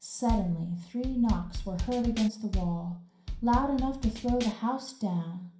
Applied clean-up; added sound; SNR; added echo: none; Bass drum / Snare drum / Drum kit; 5 dB; reverberation time 0.5 s.